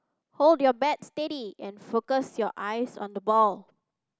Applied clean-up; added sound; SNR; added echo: none; none; none; none.